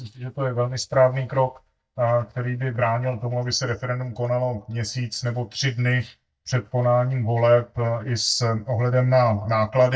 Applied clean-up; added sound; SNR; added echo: neural mask model DeepFilterNet 3.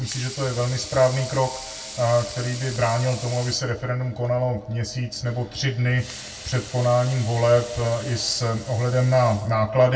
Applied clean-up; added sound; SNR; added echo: none; Sink (filling or washing) / Water tap, faucet / Liquid; 16 dB; reverberation time 0.1 s.